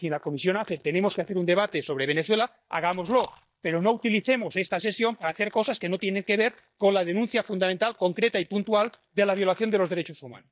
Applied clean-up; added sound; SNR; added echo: neural mask model DeepFilterNet 3.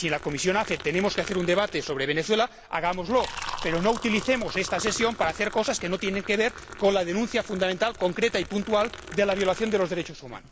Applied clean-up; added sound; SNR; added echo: none; Liquid; 13 dB; none.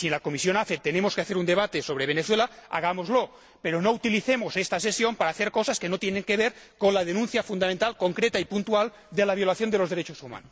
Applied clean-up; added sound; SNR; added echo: none; none; none; none.